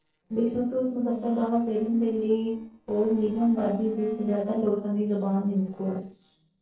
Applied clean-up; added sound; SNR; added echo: neural separator model SepFormer DNS4.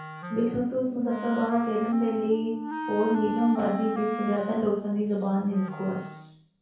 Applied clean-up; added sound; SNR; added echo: none; Wind instrument, woodwind instrument; 9 dB; reverberation time 0.6 s.